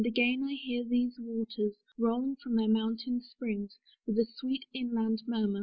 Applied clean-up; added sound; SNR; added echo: none; none; none; none.